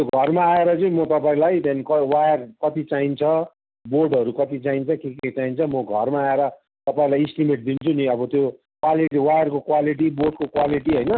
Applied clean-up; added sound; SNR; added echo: none; none; none; none.